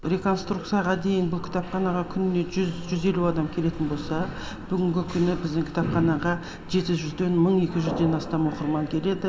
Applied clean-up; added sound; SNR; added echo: none; Sliding door; 16 dB; reverberation time 0.6 s.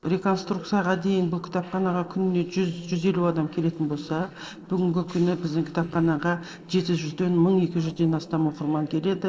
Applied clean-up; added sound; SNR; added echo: neural separator model SepFormer DNS4.